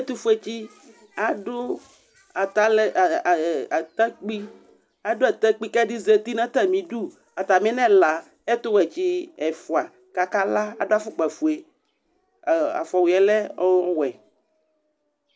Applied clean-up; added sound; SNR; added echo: none; none; none; none.